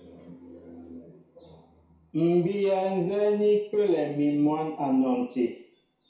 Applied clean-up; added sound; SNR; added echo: none; none; none; reverberation time 0.6 s.